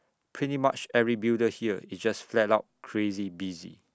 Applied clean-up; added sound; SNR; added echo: none; none; none; none.